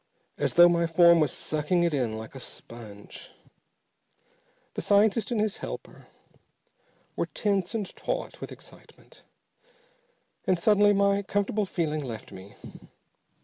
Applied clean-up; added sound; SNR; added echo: none; none; none; none.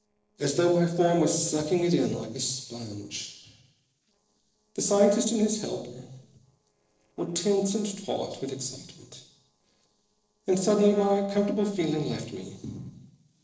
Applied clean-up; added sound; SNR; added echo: neural separator model SepFormer DNS4.